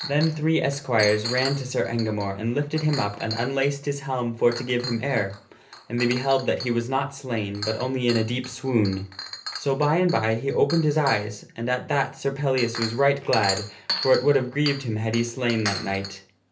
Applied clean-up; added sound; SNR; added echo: none; Chink, clink; 12 dB; reverberation time 0.3 s.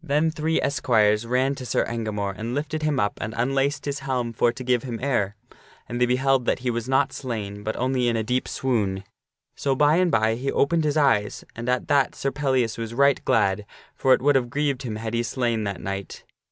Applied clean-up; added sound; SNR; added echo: none; none; none; none.